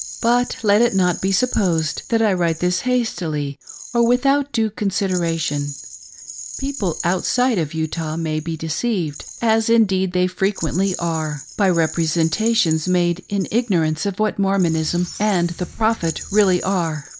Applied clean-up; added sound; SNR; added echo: none; Squeak + Rattle; 15 dB; none.